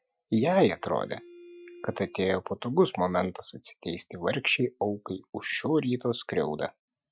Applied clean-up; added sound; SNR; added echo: classical method Wiener filter.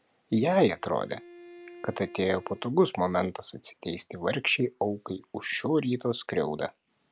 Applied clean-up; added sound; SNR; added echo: none; Bowed string instrument; 20 dB; none.